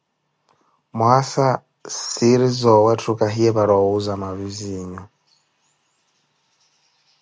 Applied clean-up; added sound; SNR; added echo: none; none; none; none.